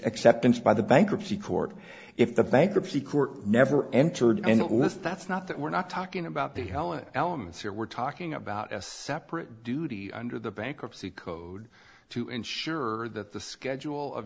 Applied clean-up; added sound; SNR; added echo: none; none; none; none.